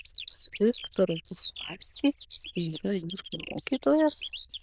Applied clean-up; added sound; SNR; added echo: neural diffusion model UNIVERSE++.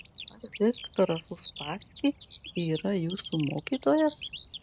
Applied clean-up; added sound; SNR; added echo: none; Bird vocalization, bird call, bird song; 10 dB; none.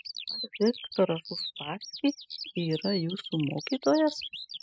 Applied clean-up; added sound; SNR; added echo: classical method spectral subtraction.